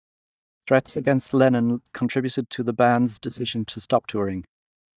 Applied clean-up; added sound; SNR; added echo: neural mask model DeepFilterNet 3.